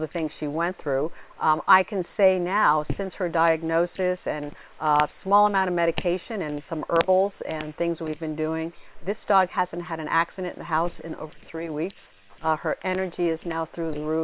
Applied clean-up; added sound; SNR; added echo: neural separator model SepFormer WHAM!.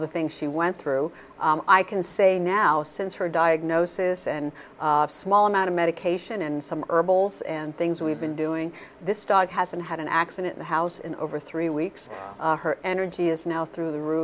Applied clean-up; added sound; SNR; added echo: none; none; none; none.